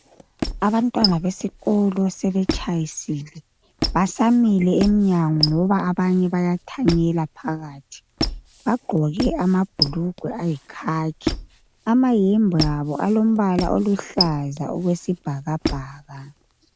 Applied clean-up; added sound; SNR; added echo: none; Squeak; 9 dB; none.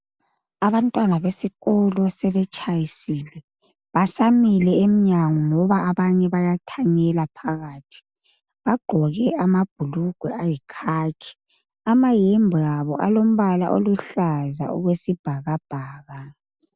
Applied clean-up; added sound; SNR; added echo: none; none; none; none.